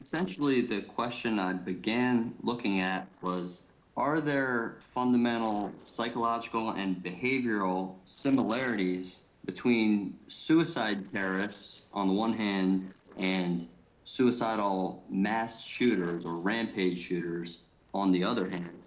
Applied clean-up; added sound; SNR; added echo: neural separator model SepFormer DNS4.